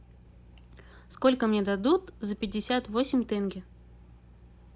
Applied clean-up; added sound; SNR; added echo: none; none; none; none.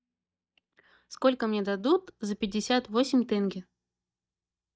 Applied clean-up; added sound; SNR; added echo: neural mask model DeepFilterNet 3.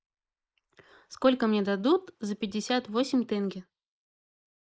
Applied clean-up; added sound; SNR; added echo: neural mask model Resemble Enhance denoiser.